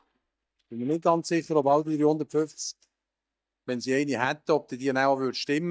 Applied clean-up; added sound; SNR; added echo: neural mask model DeepFilterNet 3.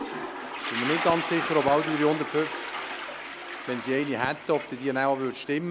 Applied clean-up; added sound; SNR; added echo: none; Toilet flush; 7 dB; none.